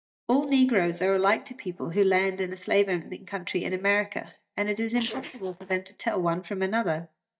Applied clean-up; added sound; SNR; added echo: neural mask model DeepFilterNet 3.